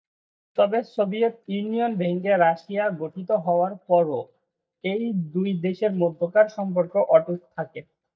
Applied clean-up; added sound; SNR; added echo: neural mask model DeepFilterNet 3.